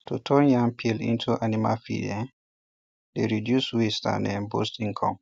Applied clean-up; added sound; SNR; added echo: none; none; none; none.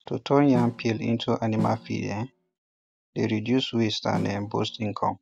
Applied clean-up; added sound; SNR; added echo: none; Snare drum; 10 dB; none.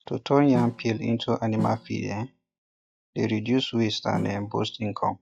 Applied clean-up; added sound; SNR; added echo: classical method log-MMSE.